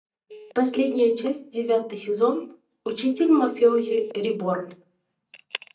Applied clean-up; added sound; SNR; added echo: neural mask model DeepFilterNet 3.